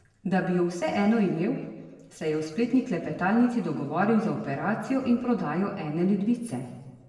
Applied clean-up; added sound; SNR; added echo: none; none; none; reverberation time 1.3 s.